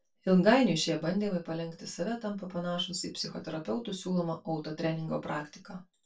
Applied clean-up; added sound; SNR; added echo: none; none; none; reverberation time 0.2 s.